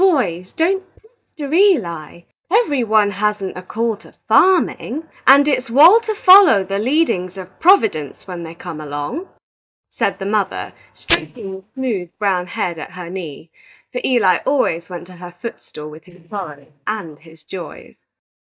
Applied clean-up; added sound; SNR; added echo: neural mask model DeepFilterNet 3.